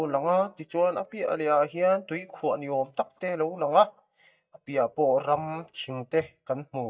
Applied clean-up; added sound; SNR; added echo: neural mask model DeepFilterNet 3.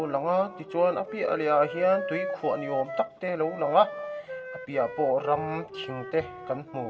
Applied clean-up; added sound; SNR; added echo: none; Wind instrument, woodwind instrument; 10 dB; reverberation time 0.4 s.